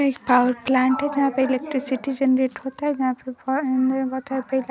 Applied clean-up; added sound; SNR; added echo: none; none; none; none.